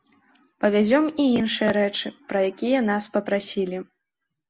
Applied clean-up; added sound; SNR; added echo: none; none; none; none.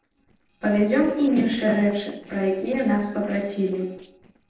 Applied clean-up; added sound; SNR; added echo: neural separator model SepFormer DNS4.